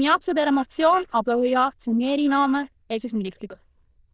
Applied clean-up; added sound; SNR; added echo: neural diffusion model UNIVERSE++.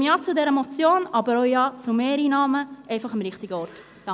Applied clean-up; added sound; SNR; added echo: none; none; none; none.